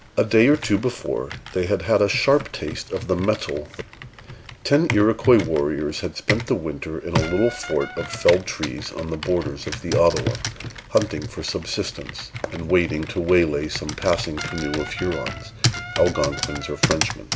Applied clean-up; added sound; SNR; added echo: none; Computer keyboard + Brass instrument; 8 dB; none.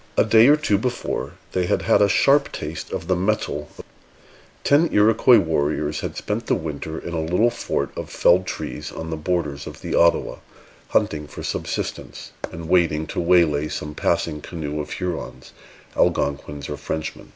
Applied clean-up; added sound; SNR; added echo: none; none; none; none.